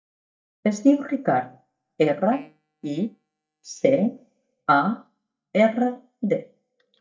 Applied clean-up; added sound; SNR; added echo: neural mask model DeepFilterNet 3.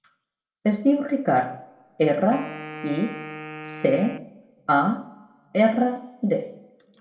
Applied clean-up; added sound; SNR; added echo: none; Wind instrument, woodwind instrument; 14 dB; reverberation time 0.7 s.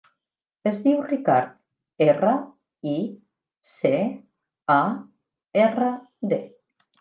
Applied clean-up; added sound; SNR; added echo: none; none; none; none.